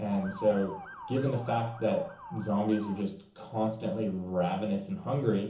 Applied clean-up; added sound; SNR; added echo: none; Motor vehicle (road) / Siren; 14 dB; reverberation time 0.7 s.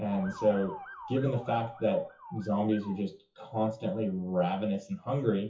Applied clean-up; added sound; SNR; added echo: classical method WPE with log-MMSE.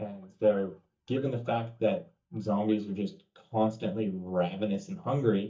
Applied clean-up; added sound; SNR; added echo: neural mask model DeepFilterNet 3.